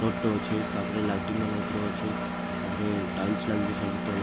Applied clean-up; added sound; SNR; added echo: none; Engine; 0 dB; none.